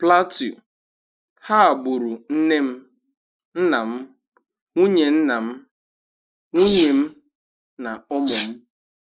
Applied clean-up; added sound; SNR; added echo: neural mask model Resemble Enhance denoiser.